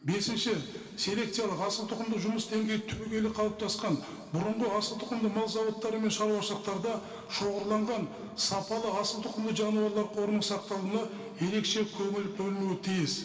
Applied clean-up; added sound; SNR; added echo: none; none; none; reverberation time 2.4 s.